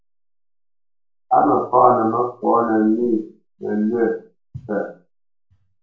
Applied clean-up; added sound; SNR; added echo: none; none; none; reverberation time 0.3 s.